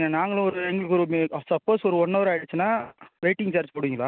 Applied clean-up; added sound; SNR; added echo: none; none; none; none.